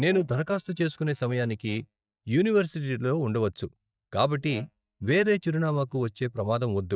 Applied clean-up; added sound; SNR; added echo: neural mask model DeepFilterNet 3.